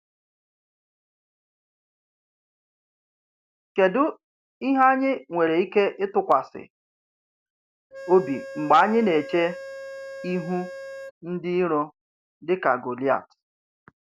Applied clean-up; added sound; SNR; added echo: none; Organ; 11 dB; none.